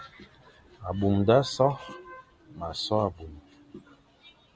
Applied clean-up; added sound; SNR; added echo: none; none; none; none.